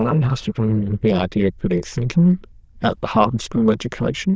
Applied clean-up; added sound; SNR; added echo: neural diffusion model UNIVERSE++.